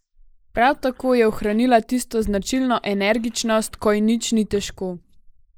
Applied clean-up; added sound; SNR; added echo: neural mask model Resemble Enhance denoiser.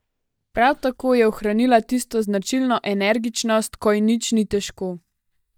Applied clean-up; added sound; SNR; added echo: neural mask model DeepFilterNet 3.